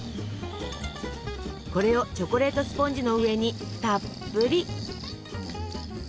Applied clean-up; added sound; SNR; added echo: none; Breathing; 13 dB; none.